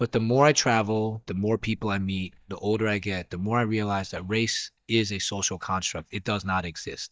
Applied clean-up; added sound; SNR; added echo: neural mask model DeepFilterNet 3.